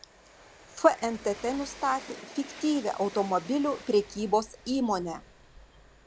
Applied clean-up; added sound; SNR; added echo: none; Train; 18 dB; none.